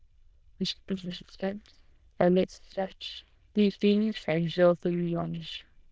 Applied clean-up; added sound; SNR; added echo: neural diffusion model UNIVERSE++.